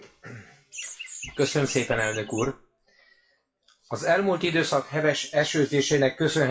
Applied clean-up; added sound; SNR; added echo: classical method WPE with log-MMSE.